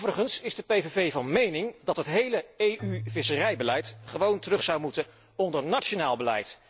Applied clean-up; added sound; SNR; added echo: none; Keyboard (musical); 17 dB; none.